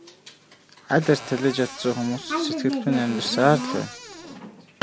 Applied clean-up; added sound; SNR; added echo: none; Cupboard open or close; 15 dB; none.